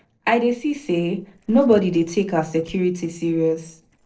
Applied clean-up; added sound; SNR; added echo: neural separator model SepFormer DNS4.